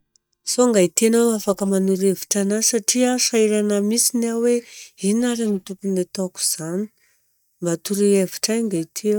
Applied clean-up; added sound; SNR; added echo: neural mask model DeepFilterNet 3.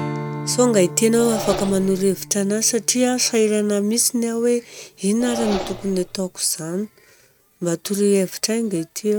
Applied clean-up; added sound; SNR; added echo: none; Engine + Strum; 13 dB; none.